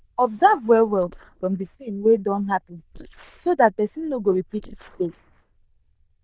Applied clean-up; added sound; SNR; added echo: neural diffusion model UNIVERSE++.